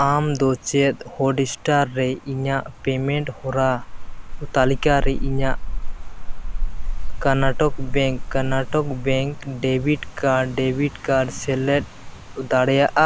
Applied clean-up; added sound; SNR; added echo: none; Rain; 4 dB; none.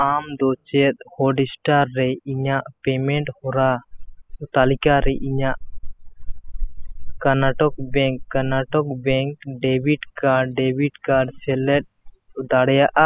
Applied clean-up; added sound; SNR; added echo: classical method spectral subtraction.